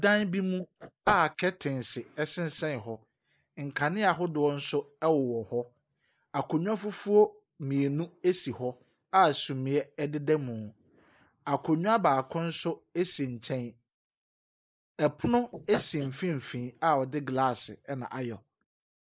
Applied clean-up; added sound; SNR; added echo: neural mask model Resemble Enhance denoiser.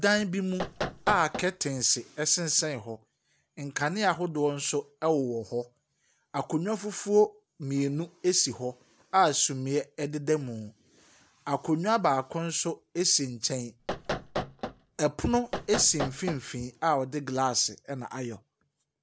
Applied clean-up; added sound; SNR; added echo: none; Knock; 6 dB; none.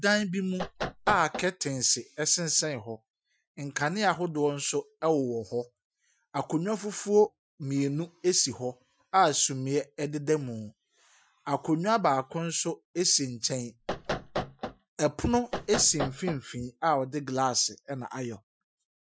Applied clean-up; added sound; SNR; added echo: classical method Wiener filter.